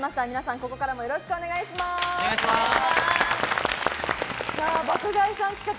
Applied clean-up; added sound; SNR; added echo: none; none; none; none.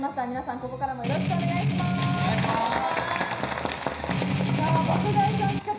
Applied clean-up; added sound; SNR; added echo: none; Strum; -3 dB; reverberation time 0.5 s.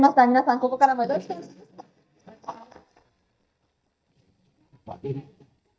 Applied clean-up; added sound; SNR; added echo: neural mask model DeepFilterNet 3.